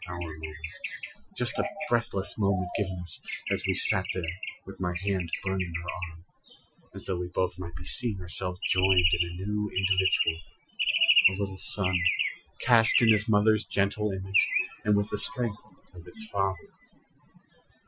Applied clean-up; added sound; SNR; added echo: classical method Wiener filter.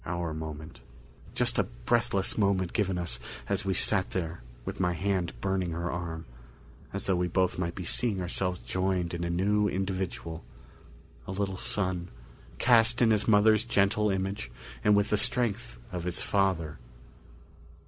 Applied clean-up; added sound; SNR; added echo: none; none; none; none.